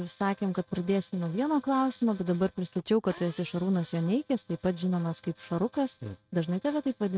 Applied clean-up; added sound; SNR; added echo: neural mask model RNNoise.